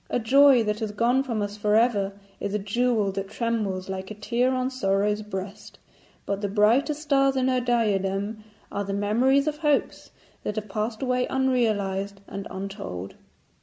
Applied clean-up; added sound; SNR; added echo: none; none; none; none.